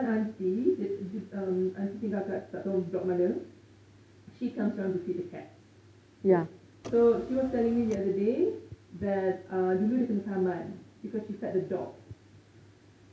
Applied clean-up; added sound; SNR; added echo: none; Car; 14 dB; none.